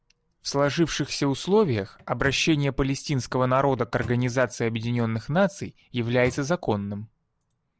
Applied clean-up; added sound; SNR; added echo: none; Microwave oven; 18 dB; none.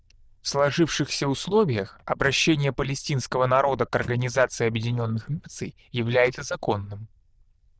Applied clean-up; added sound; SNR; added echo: neural diffusion model UNIVERSE++.